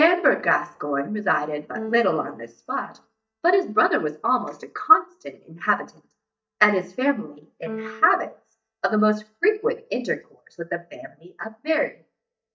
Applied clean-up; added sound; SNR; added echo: neural mask model DeepFilterNet 3.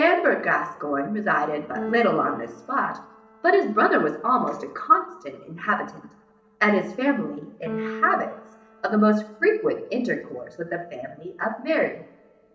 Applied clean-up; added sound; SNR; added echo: none; Keyboard (musical); 17 dB; reverberation time 0.9 s.